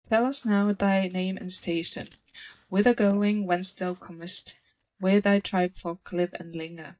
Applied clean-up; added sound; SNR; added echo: neural mask model DeepFilterNet 3.